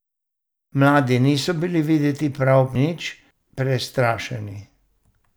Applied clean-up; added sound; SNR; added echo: none; none; none; none.